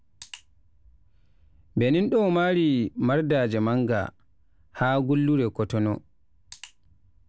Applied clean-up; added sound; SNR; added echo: none; none; none; none.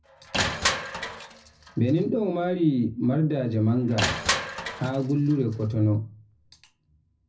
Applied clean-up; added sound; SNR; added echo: none; Crushing; 7 dB; reverberation time 0.4 s.